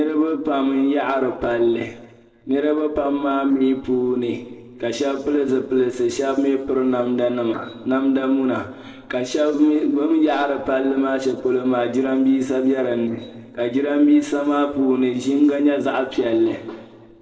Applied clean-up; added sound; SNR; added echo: neural separator model SepFormer DNS4.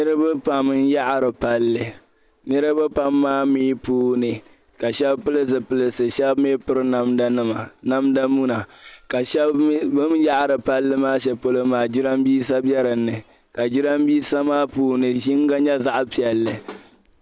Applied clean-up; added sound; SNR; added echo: none; none; none; none.